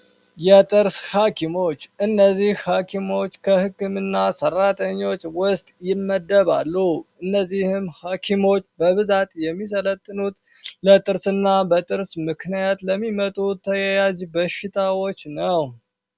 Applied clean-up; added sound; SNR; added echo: none; none; none; none.